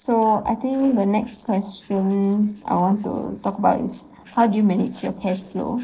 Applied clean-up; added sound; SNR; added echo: neural separator model SepFormer DNS4.